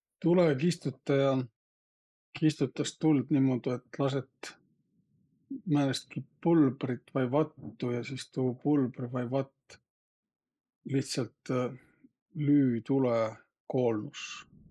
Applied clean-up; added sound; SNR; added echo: neural mask model Resemble Enhance denoiser.